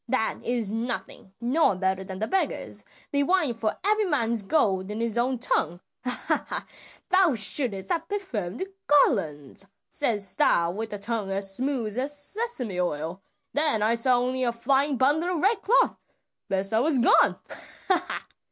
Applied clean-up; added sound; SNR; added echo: none; none; none; none.